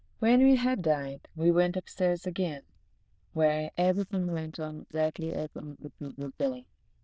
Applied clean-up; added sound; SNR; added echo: neural diffusion model UNIVERSE++.